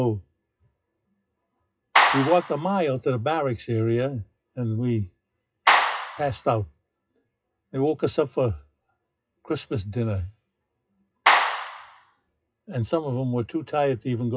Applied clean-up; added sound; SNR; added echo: classical method WPE with log-MMSE.